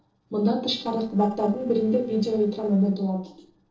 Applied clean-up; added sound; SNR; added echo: neural separator model SepFormer DNS4.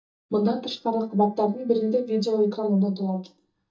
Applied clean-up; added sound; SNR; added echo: neural mask model DeepFilterNet 3.